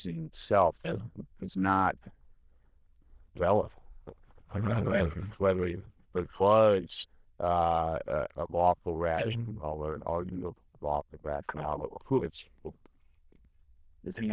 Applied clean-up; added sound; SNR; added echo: neural diffusion model UNIVERSE++.